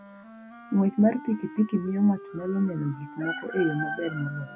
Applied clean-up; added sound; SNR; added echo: none; Wind instrument, woodwind instrument; 18 dB; none.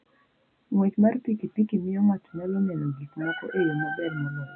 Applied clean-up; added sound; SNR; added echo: none; none; none; none.